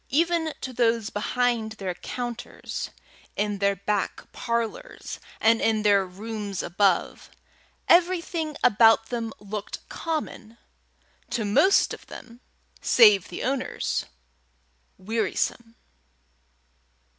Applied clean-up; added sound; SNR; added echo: none; none; none; none.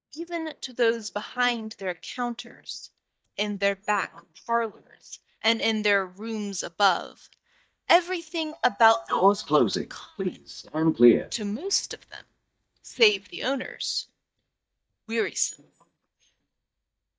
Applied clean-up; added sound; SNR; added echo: neural mask model DeepFilterNet 3.